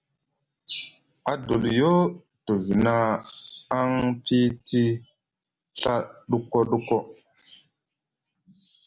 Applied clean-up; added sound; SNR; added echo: none; none; none; none.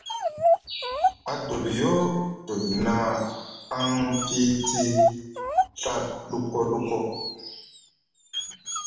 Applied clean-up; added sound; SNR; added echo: none; Dog; 2 dB; reverberation time 0.9 s.